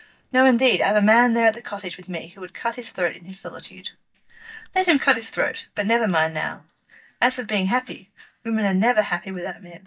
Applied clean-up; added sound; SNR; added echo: neural mask model DeepFilterNet 3.